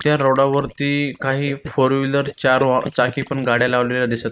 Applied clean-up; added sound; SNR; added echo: neural mask model Resemble Enhance denoiser.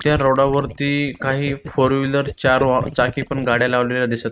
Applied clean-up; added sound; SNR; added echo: neural mask model RNNoise.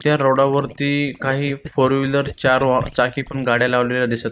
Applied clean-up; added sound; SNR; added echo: neural mask model DeepFilterNet 3.